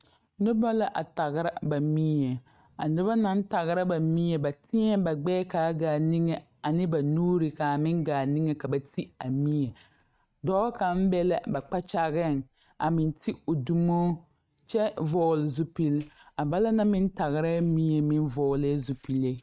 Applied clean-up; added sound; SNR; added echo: neural mask model RNNoise.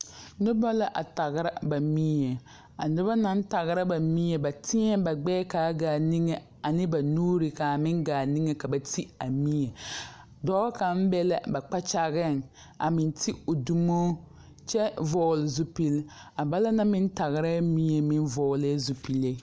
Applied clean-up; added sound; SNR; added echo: none; none; none; none.